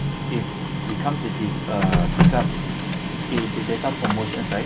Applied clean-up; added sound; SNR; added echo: none; Printer; -5 dB; none.